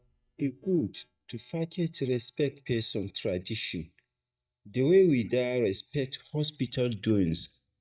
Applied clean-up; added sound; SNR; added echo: neural mask model DeepFilterNet 3.